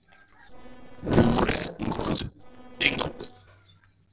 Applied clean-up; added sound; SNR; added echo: neural separator model SepFormer DNS4.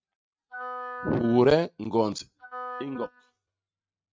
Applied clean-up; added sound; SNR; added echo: neural mask model RNNoise.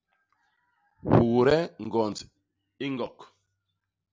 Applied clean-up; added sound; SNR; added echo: none; none; none; none.